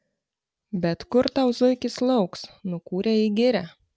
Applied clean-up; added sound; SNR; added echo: none; none; none; none.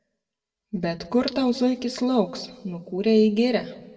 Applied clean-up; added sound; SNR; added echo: none; none; none; reverberation time 1.0 s.